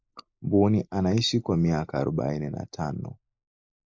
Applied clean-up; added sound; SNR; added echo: neural mask model Resemble Enhance denoiser.